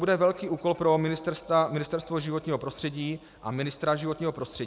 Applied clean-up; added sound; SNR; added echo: none; none; none; none.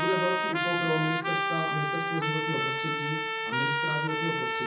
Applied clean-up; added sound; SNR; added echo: none; Trumpet; -3 dB; reverberation time 0.6 s.